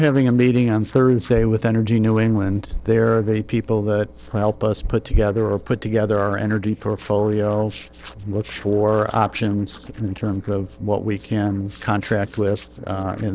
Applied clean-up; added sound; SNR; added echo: neural separator model SepFormer DNS4.